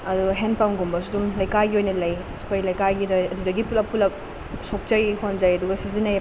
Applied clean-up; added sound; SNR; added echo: none; none; none; none.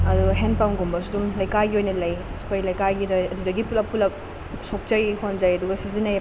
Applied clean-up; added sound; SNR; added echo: none; Bowed string instrument; 6 dB; none.